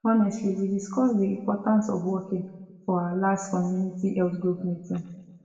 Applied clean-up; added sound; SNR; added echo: none; none; none; reverberation time 1.1 s.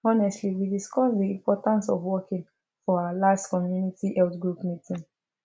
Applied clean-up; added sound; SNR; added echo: none; none; none; none.